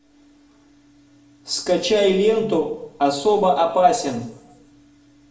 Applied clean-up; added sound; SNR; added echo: none; Brass instrument; 20 dB; reverberation time 0.6 s.